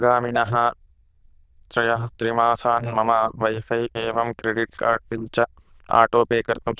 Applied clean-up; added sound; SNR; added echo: neural diffusion model UNIVERSE++.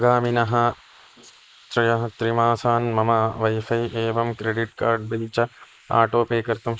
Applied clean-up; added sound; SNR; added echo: neural mask model Resemble Enhance denoiser.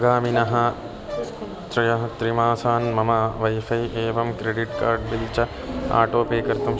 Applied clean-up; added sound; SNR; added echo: none; Brass instrument; 16 dB; none.